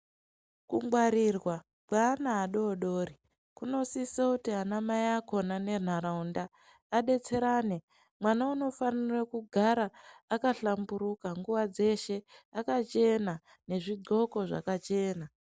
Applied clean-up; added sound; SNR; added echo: none; none; none; none.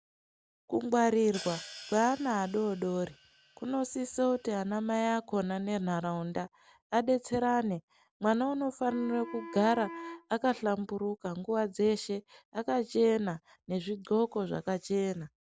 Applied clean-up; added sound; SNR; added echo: none; Hi-hat + Wind instrument, woodwind instrument; 16 dB; none.